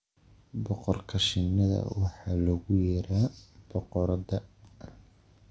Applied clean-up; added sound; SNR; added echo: none; none; none; none.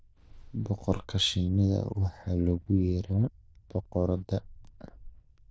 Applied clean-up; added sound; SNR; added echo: neural diffusion model UNIVERSE++.